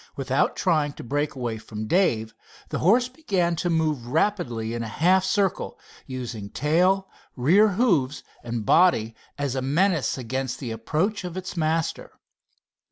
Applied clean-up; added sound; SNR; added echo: none; none; none; none.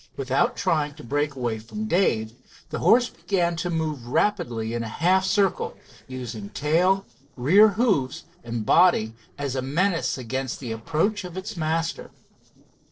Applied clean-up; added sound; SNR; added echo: neural separator model SepFormer DNS4.